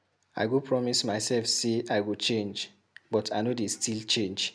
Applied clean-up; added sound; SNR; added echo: none; none; none; none.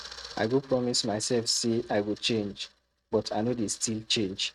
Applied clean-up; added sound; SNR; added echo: neural mask model RNNoise.